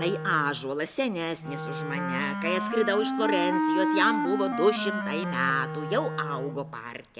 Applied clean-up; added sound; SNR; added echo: none; Wind instrument, woodwind instrument; 2 dB; none.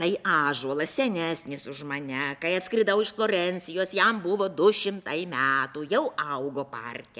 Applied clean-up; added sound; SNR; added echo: none; none; none; none.